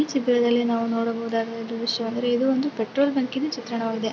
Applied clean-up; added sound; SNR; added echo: none; none; none; none.